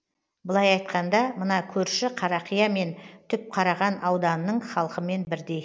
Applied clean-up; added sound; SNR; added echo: none; none; none; none.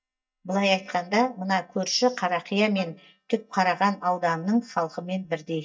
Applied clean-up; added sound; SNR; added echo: neural mask model DeepFilterNet 3.